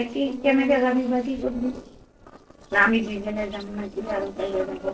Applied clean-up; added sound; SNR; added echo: neural separator model SepFormer DNS4.